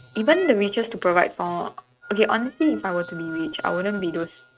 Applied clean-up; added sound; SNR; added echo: neural mask model RNNoise.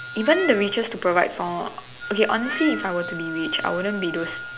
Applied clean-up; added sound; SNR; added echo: none; Meow + Wind instrument, woodwind instrument; 10 dB; none.